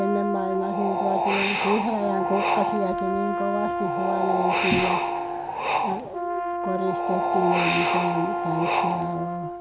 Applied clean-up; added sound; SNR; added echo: none; Wind + Brass instrument; -3 dB; none.